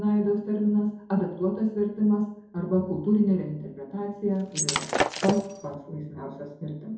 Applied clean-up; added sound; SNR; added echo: none; Shatter; 2 dB; reverberation time 2.6 s.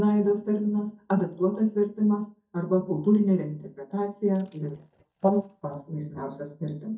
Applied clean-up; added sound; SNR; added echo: neural mask model DeepFilterNet 3.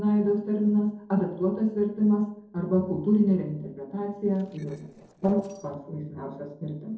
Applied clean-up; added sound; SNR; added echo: neural separator model SepFormer DNS4.